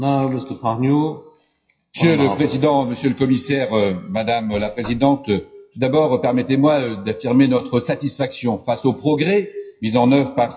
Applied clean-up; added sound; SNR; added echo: classical method WPE with log-MMSE.